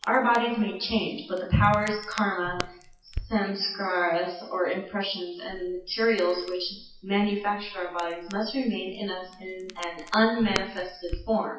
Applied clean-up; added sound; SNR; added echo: classical method WPE with log-MMSE.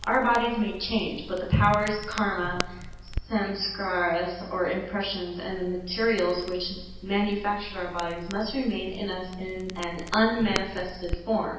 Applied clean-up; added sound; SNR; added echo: none; Crackle; 12 dB; reverberation time 0.9 s.